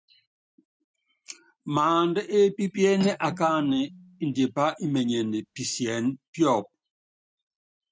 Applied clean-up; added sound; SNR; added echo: neural mask model RNNoise.